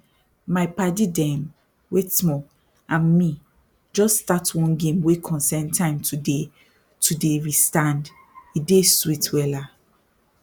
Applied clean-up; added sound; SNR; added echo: none; none; none; none.